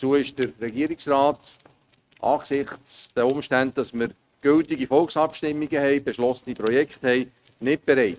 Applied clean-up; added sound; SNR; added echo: neural mask model RNNoise.